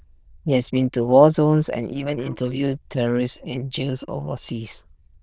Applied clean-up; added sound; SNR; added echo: neural diffusion model UNIVERSE++.